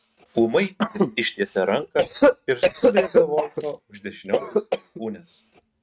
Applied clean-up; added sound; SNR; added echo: neural mask model RNNoise.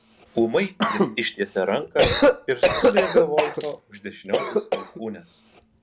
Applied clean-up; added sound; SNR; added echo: none; Cough + Coin (dropping); -3 dB; none.